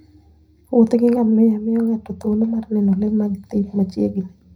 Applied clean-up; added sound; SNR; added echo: none; none; none; reverberation time 0.5 s.